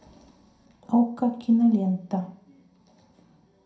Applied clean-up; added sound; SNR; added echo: none; none; none; reverberation time 0.4 s.